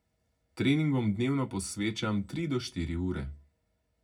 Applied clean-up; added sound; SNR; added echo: none; none; none; reverberation time 0.4 s.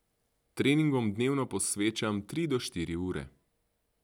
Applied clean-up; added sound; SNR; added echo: none; none; none; none.